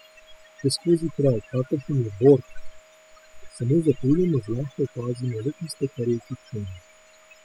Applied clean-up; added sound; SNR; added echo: classical method spectral subtraction.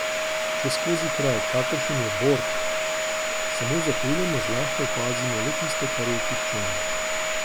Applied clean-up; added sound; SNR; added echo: none; Domestic sounds, home sounds; -4 dB; none.